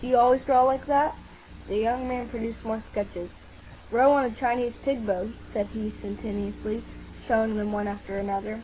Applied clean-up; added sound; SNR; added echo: none; none; none; none.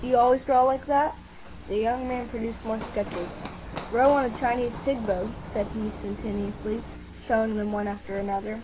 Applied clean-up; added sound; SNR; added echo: none; Run; 14 dB; none.